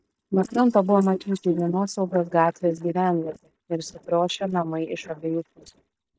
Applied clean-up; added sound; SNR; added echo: neural mask model DeepFilterNet 3.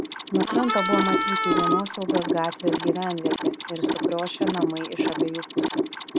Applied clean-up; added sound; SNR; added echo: none; Mechanisms + Harmonica; -4 dB; none.